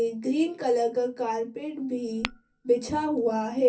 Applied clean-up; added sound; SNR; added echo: none; Tap / Glass; 16 dB; reverberation time 0.3 s.